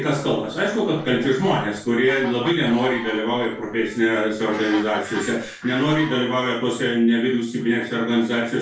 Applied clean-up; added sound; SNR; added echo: none; Fowl; 17 dB; reverberation time 0.3 s.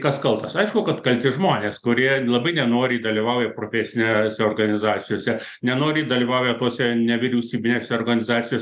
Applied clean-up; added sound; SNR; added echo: none; none; none; none.